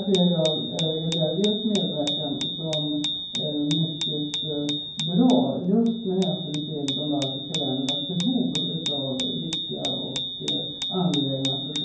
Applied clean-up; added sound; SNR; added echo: none; Bicycle bell; 5 dB; reverberation time 0.9 s.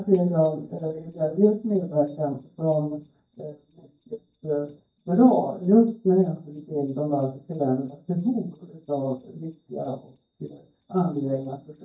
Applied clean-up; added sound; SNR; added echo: neural mask model DeepFilterNet 3.